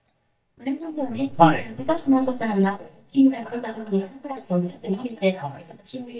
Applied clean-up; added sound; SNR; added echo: neural mask model DeepFilterNet 3.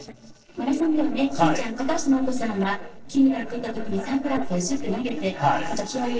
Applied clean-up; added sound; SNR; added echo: neural separator model SepFormer DNS4.